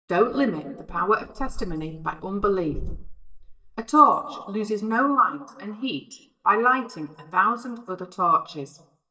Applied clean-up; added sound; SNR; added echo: neural mask model DeepFilterNet 3.